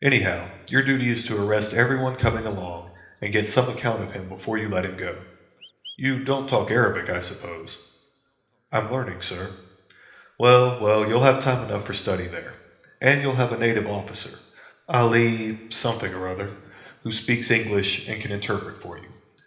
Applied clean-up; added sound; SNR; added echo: none; Chirp, tweet; 19 dB; reverberation time 1.0 s.